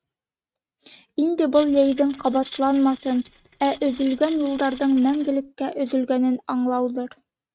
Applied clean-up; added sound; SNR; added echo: neural mask model RNNoise.